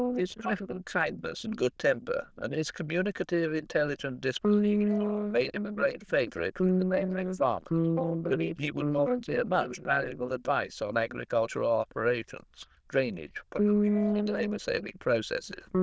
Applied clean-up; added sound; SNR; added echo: neural diffusion model UNIVERSE++.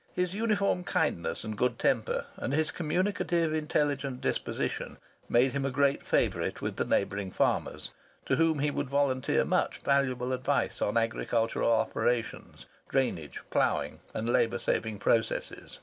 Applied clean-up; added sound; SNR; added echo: none; none; none; none.